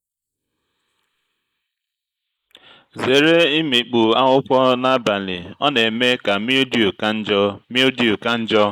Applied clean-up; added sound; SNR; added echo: neural mask model Resemble Enhance denoiser.